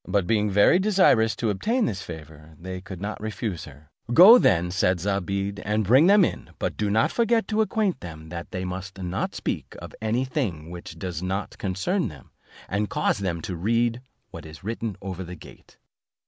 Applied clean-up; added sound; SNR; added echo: none; none; none; none.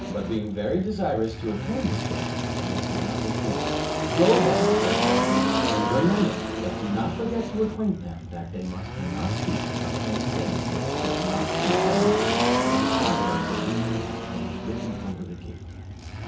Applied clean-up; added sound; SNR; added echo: none; Engine; -2 dB; reverberation time 0.7 s.